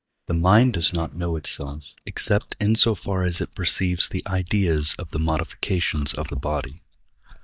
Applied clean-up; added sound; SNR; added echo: neural mask model DeepFilterNet 3.